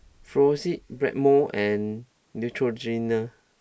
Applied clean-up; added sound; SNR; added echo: neural mask model Resemble Enhance denoiser.